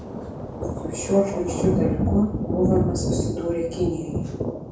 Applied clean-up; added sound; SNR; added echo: none; Thunder; 0 dB; reverberation time 0.6 s.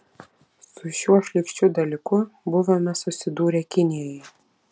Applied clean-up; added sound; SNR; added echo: none; none; none; none.